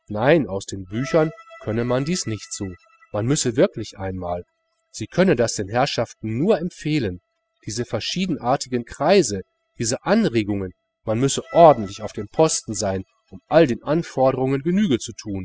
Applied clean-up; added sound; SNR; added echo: classical method spectral subtraction.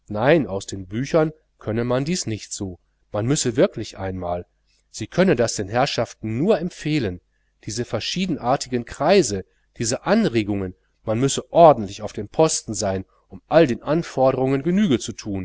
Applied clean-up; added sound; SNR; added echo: none; none; none; none.